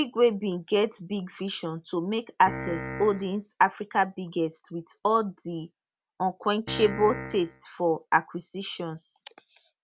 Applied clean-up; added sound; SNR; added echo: none; Piano; 8 dB; none.